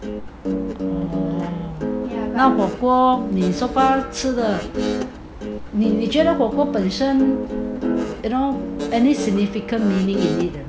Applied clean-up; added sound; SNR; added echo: none; Guitar; 5 dB; none.